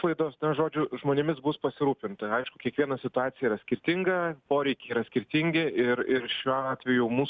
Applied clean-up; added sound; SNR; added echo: none; none; none; none.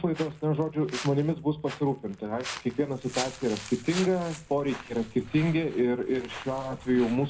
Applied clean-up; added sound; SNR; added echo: none; Walk, footsteps; 14 dB; reverberation time 0.3 s.